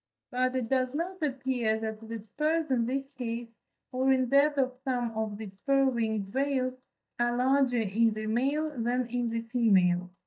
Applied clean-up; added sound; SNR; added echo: neural mask model DeepFilterNet 3.